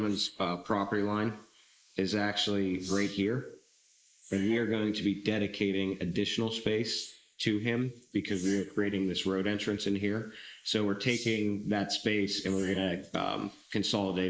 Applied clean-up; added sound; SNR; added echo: neural mask model Resemble Enhance denoiser.